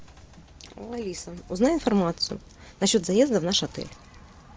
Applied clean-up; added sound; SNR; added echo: none; none; none; none.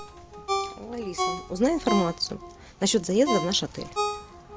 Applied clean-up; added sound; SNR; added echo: none; Ringtone; 5 dB; none.